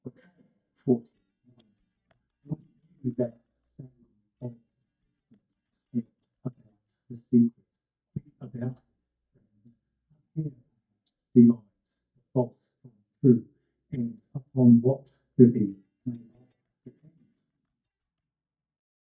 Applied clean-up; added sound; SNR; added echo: neural mask model DeepFilterNet 3.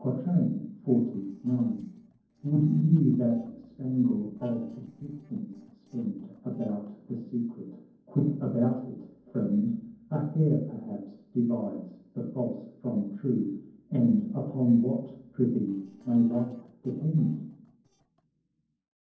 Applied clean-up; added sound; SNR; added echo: neural separator model SepFormer DNS4.